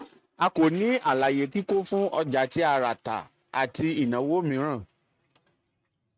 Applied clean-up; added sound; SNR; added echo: neural mask model RNNoise.